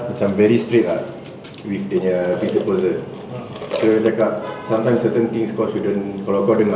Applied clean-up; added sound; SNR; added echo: none; none; none; none.